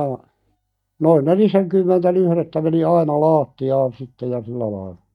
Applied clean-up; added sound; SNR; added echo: neural mask model DeepFilterNet 3.